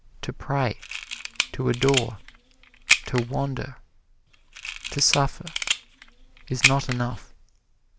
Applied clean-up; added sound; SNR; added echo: none; Camera; 1 dB; none.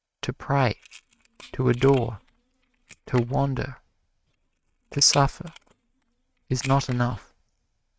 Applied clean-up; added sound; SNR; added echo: neural mask model RNNoise.